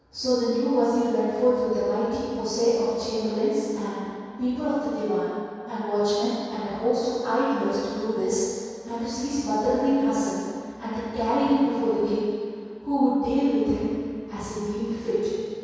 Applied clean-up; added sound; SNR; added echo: none; none; none; reverberation time 2.2 s.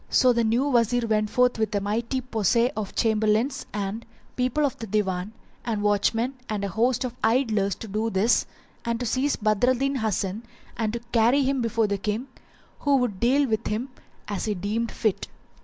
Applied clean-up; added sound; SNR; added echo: none; none; none; none.